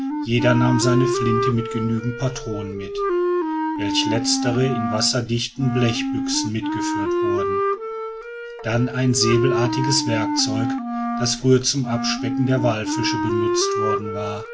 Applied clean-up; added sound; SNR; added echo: none; Wind instrument, woodwind instrument; 1 dB; none.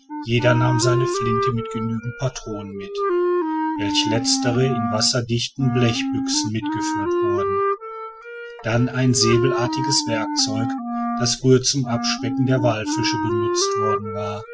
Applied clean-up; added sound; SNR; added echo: classical method spectral subtraction.